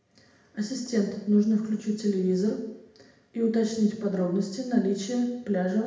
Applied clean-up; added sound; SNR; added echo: none; none; none; reverberation time 0.8 s.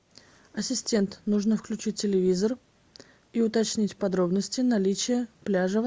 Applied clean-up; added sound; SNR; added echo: none; none; none; none.